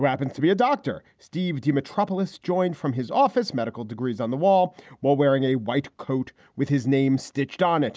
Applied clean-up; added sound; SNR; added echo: none; none; none; none.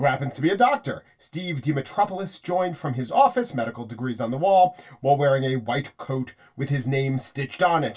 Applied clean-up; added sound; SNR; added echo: none; none; none; reverberation time 0.2 s.